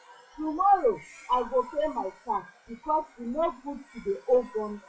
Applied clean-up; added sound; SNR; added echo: classical method WPE with log-MMSE.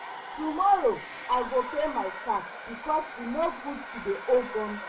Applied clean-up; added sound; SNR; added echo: none; Domestic sounds, home sounds; 10 dB; reverberation time 0.4 s.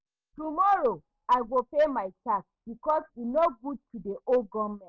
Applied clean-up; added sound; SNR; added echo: none; none; none; none.